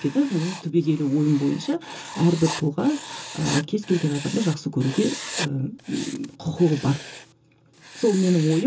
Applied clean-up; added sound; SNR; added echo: none; Writing; 13 dB; reverberation time 0.2 s.